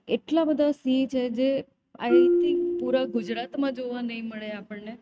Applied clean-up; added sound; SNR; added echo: neural mask model RNNoise.